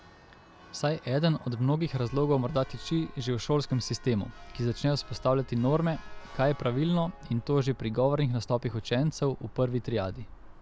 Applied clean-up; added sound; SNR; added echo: none; Church bell; 16 dB; none.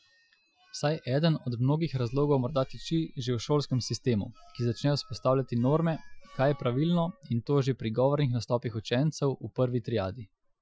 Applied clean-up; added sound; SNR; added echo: classical method Wiener filter.